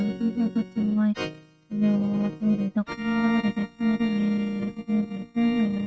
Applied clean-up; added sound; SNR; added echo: neural mask model RNNoise.